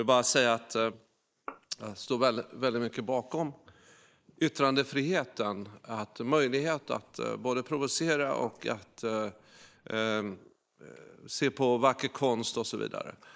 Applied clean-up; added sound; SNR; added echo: neural mask model Resemble Enhance denoiser.